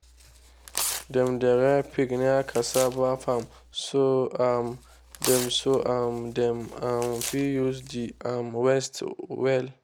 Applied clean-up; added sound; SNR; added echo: none; Tearing; 12 dB; none.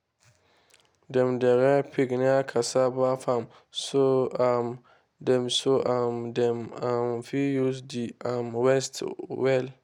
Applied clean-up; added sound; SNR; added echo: none; none; none; none.